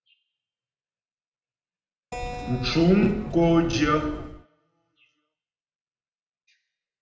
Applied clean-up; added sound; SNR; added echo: none; Keyboard (musical); 7 dB; reverberation time 0.8 s.